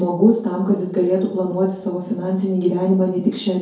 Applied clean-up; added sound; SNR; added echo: none; none; none; reverberation time 2.3 s.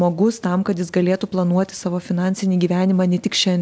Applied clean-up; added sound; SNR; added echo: none; none; none; none.